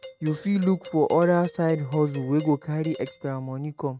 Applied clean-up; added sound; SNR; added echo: neural mask model RNNoise.